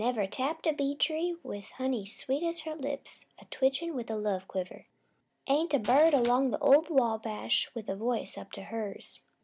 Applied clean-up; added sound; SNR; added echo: none; Glass; 14 dB; none.